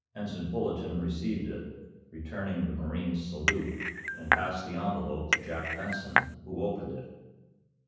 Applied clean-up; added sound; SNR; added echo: none; Cutlery, silverware / Dishes, pots, and pans / Chink, clink; -4 dB; reverberation time 1.1 s.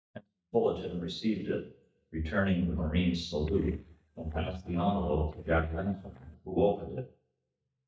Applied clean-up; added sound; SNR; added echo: neural mask model DeepFilterNet 3.